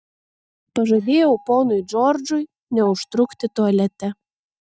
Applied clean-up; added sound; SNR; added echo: neural mask model DeepFilterNet 3.